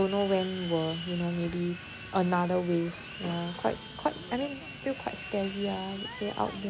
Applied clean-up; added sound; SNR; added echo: none; Sawing; 10 dB; none.